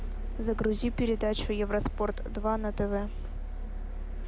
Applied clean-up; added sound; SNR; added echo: none; none; none; none.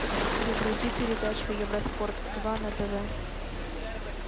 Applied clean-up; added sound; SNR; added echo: none; Bird; 2 dB; none.